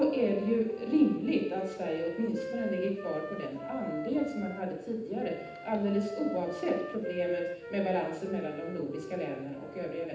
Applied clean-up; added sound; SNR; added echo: none; Wind instrument, woodwind instrument; 10 dB; reverberation time 0.9 s.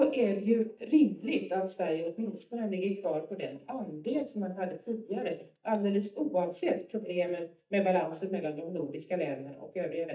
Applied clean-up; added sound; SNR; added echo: neural mask model DeepFilterNet 3.